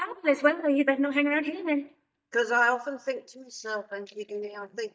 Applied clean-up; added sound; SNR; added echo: neural mask model DeepFilterNet 3.